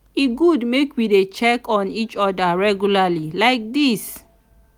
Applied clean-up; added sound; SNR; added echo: none; none; none; none.